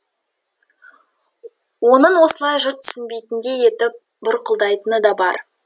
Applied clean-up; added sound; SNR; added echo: none; none; none; none.